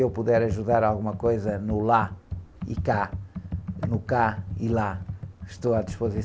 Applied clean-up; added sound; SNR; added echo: none; Computer keyboard; 8 dB; none.